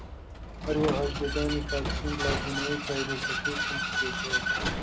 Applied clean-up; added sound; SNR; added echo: none; Vehicle; -2 dB; none.